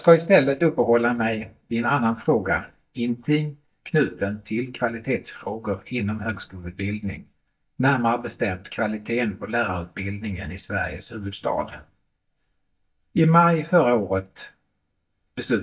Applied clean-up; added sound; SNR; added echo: neural mask model DeepFilterNet 3.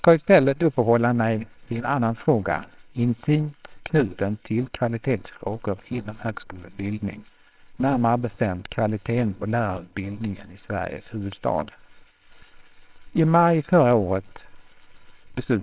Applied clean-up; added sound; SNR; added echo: neural separator model SepFormer WHAMR!.